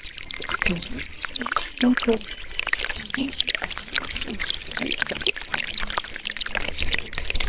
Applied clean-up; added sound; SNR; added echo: neural separator model SepFormer WHAMR!.